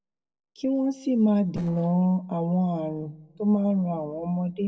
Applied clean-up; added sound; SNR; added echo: neural separator model SepFormer DNS4.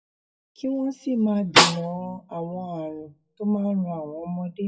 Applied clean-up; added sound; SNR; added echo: classical method WPE with log-MMSE.